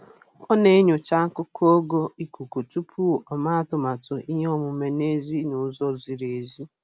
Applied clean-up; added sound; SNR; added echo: none; none; none; none.